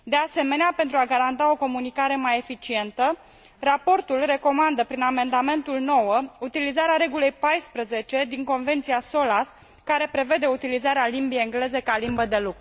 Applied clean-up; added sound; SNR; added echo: none; none; none; none.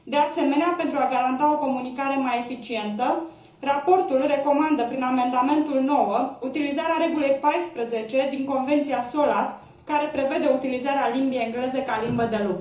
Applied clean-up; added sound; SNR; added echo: none; none; none; reverberation time 0.7 s.